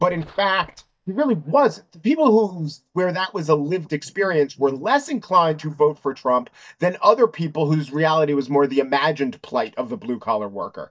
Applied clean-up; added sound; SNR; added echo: neural mask model DeepFilterNet 3.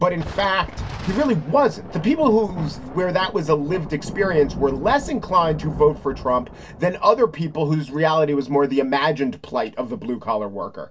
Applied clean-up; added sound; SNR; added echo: none; Thunder; 14 dB; reverberation time 0.1 s.